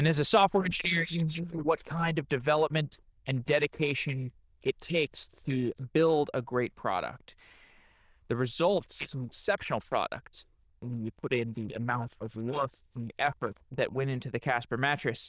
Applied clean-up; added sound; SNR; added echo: neural diffusion model UNIVERSE++.